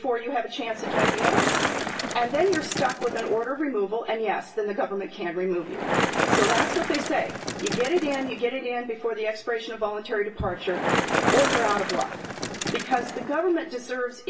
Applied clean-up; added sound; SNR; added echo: none; Bicycle; 2 dB; reverberation time 0.3 s.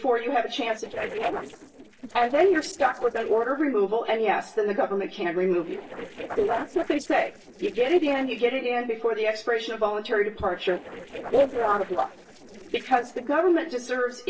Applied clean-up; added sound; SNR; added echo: neural separator model SepFormer DNS4.